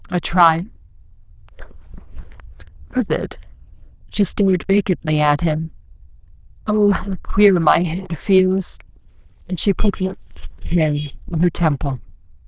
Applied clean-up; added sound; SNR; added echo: neural diffusion model UNIVERSE++.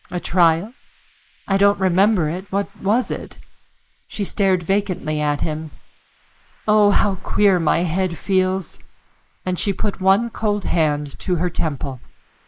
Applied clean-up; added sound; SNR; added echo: neural mask model Resemble Enhance denoiser.